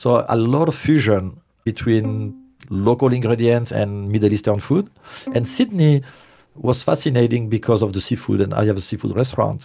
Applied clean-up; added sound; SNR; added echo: none; Bowed string instrument; 18 dB; none.